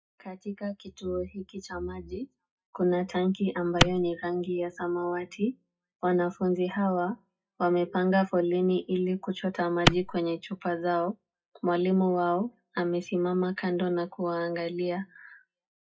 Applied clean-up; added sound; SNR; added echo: classical method WPE with log-MMSE.